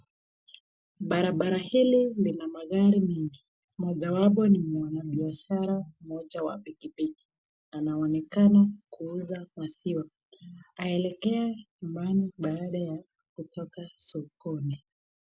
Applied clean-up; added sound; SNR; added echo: none; none; none; none.